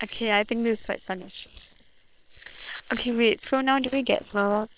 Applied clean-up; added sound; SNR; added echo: neural separator model SepFormer WHAM!.